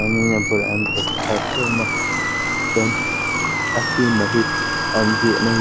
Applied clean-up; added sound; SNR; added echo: none; Water tap, faucet / Water + Animal; -1 dB; none.